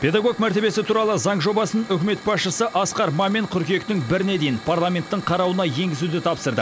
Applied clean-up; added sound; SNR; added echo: none; Hiss / Fire; 17 dB; none.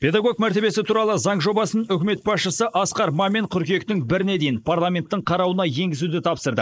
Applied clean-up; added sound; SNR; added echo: neural mask model Resemble Enhance denoiser.